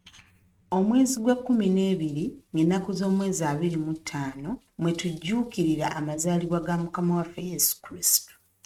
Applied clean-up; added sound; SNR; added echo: neural mask model RNNoise.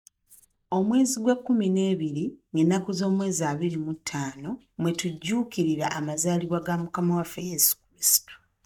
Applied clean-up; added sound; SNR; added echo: neural mask model DeepFilterNet 3.